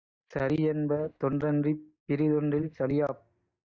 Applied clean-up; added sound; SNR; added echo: neural mask model DeepFilterNet 3.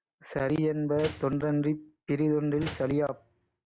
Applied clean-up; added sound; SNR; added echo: none; Slam; 14 dB; none.